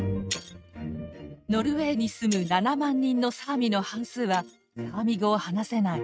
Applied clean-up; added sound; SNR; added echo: neural mask model RNNoise.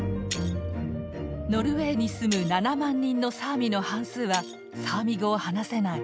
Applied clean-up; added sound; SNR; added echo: none; Shatter; 17 dB; none.